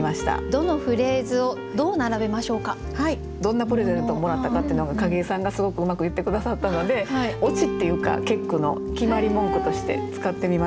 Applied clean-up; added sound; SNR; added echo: none; Mallet percussion; 10 dB; none.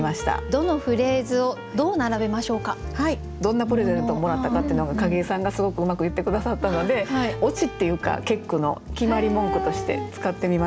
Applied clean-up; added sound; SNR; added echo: none; none; none; none.